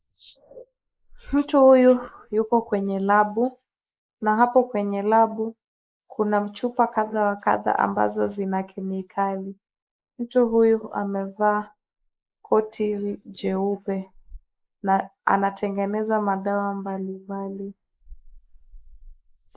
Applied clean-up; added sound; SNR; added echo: neural mask model Resemble Enhance denoiser.